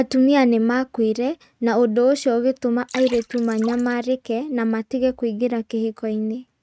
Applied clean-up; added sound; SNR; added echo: neural mask model RNNoise.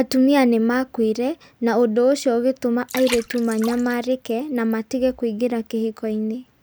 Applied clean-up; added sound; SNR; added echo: none; Water; 17 dB; none.